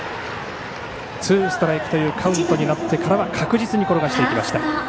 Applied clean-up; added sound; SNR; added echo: none; none; none; none.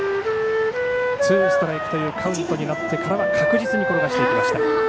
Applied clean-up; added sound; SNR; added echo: none; Wind instrument, woodwind instrument; -3 dB; none.